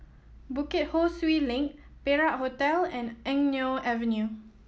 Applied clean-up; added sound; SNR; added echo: none; none; none; none.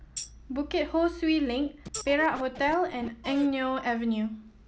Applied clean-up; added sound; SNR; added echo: none; Tambourine + Scratching (performance technique); 14 dB; none.